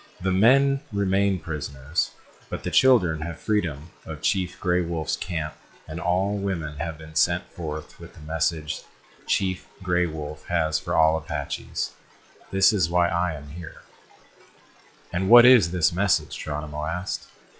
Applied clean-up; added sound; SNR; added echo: classical method log-MMSE.